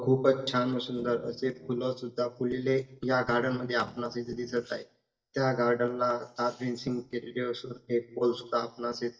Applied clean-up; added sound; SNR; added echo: neural mask model DeepFilterNet 3.